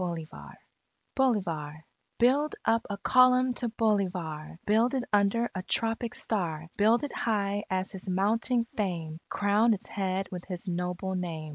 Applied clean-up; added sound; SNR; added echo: none; none; none; none.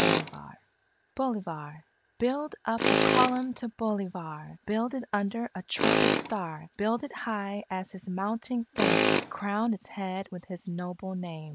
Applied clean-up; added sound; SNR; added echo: none; Tools; -2 dB; none.